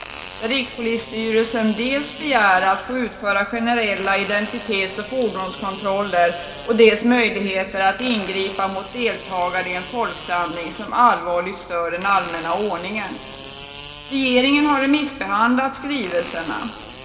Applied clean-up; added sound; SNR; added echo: none; Fart; 17 dB; reverberation time 2.3 s.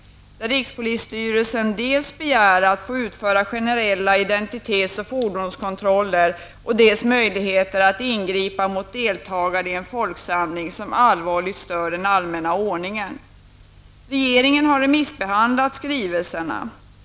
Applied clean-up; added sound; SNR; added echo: none; none; none; none.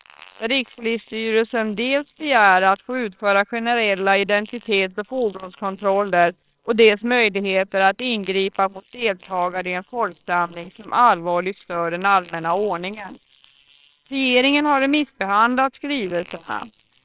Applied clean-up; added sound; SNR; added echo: neural separator model SepFormer WHAMR!.